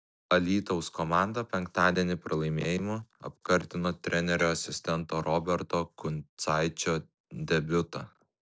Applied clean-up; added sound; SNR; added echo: neural separator model SepFormer DNS4.